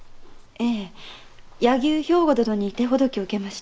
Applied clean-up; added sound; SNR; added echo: none; Chewing, mastication / Livestock, farm animals, working animals; 18 dB; none.